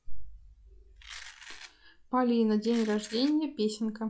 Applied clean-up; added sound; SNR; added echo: classical method log-MMSE.